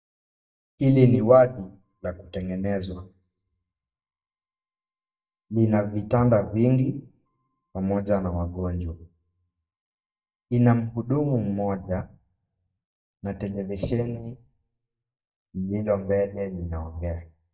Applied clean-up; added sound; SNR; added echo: neural mask model DeepFilterNet 3.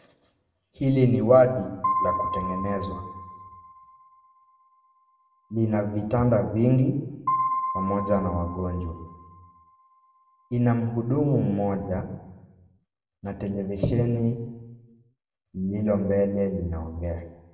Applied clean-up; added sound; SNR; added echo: none; Piano; 6 dB; reverberation time 0.8 s.